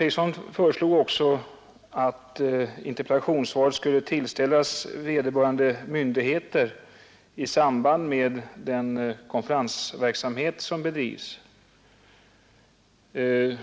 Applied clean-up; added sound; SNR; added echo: none; none; none; none.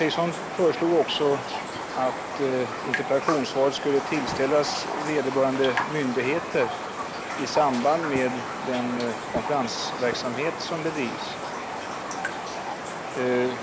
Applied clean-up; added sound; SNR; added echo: none; Raindrop; 5 dB; none.